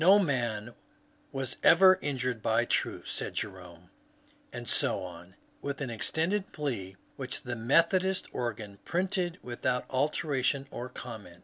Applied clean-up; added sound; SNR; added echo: none; none; none; none.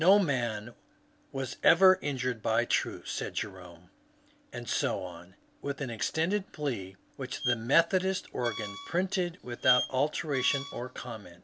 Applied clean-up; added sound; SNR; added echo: none; Squeak; 7 dB; none.